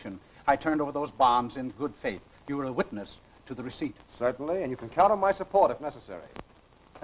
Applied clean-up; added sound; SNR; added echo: none; none; none; none.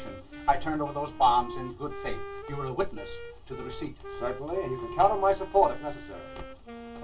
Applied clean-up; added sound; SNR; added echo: none; Wind instrument, woodwind instrument; 13 dB; reverberation time 0.1 s.